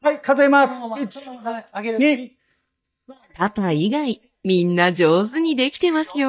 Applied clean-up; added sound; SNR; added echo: neural mask model DeepFilterNet 3.